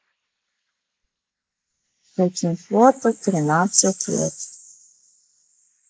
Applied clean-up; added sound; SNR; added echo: neural mask model Resemble Enhance denoiser.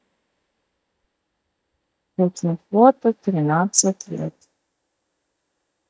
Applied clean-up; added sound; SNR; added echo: neural mask model DeepFilterNet 3.